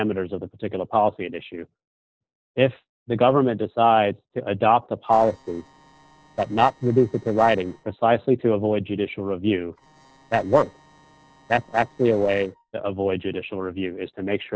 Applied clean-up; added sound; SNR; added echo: neural separator model SepFormer DNS4.